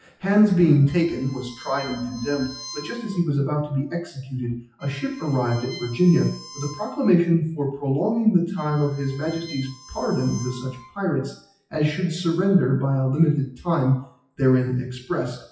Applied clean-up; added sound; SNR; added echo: classical method WPE with log-MMSE.